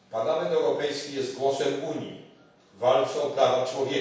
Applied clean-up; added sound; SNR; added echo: none; none; none; reverberation time 0.7 s.